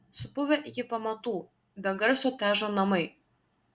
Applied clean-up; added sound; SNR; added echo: none; none; none; none.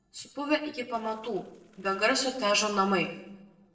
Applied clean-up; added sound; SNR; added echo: neural separator model SepFormer DNS4.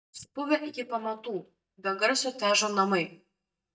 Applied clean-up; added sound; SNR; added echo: neural mask model DeepFilterNet 3.